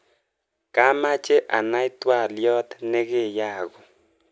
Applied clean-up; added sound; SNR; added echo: none; none; none; none.